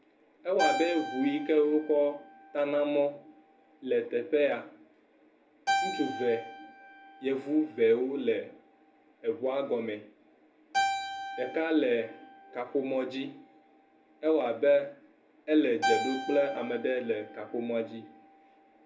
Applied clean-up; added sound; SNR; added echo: none; Keyboard (musical); 8 dB; reverberation time 0.3 s.